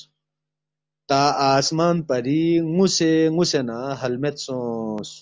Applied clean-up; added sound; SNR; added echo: none; none; none; none.